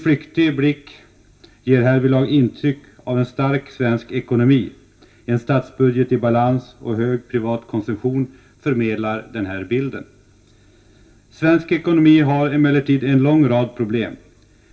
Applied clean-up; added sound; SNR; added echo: none; none; none; reverberation time 0.2 s.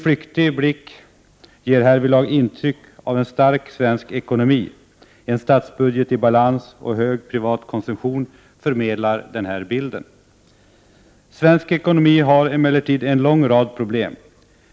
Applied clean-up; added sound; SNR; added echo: none; none; none; none.